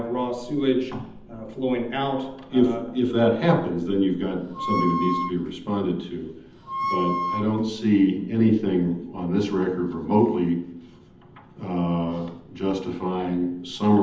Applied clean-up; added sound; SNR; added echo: none; Wind instrument, woodwind instrument; 5 dB; reverberation time 0.8 s.